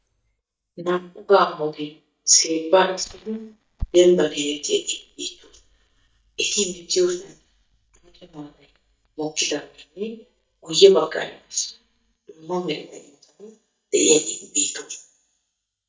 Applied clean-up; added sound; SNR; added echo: neural mask model DeepFilterNet 3.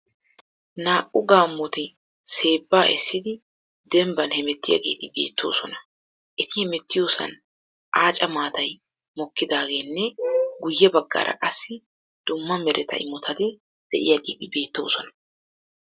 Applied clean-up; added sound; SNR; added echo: none; none; none; none.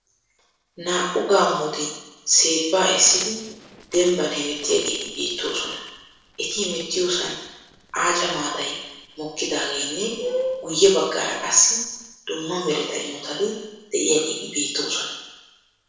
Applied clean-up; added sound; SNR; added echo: neural separator model SepFormer DNS4.